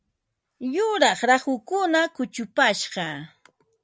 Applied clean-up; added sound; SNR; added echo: none; none; none; none.